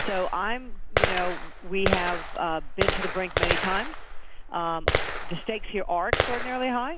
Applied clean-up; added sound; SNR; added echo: none; Gunshot, gunfire; -2 dB; none.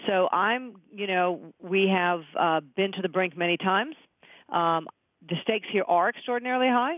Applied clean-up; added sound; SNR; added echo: none; none; none; none.